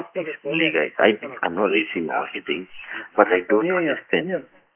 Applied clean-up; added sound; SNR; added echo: neural mask model Resemble Enhance denoiser.